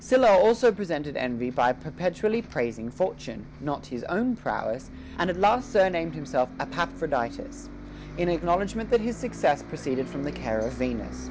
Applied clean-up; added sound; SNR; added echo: none; Bus; 14 dB; none.